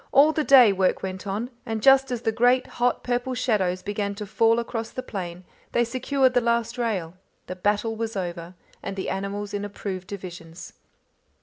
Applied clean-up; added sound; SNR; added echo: none; none; none; none.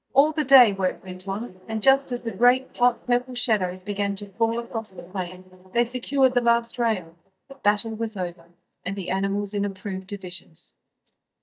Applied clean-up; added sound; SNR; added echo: neural mask model DeepFilterNet 3.